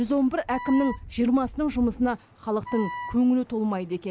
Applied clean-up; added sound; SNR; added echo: none; Wind instrument, woodwind instrument; 12 dB; none.